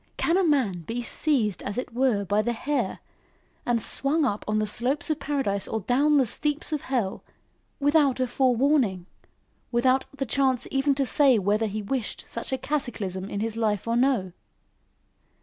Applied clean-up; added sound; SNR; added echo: none; none; none; none.